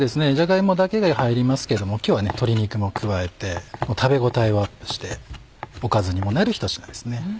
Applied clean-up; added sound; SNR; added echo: none; none; none; none.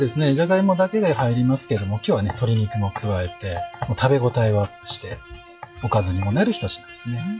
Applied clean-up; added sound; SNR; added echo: classical method log-MMSE.